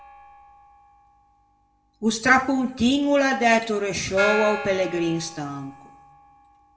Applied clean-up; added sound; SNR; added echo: none; Gong; 12 dB; reverberation time 0.6 s.